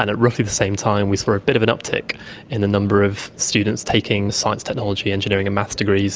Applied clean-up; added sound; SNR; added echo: none; none; none; none.